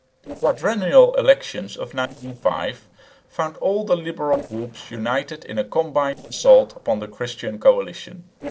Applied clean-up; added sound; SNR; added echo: neural separator model SepFormer DNS4.